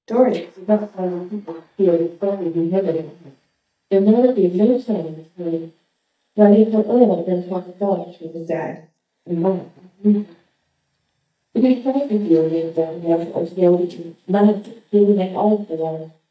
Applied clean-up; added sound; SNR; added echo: neural mask model DeepFilterNet 3.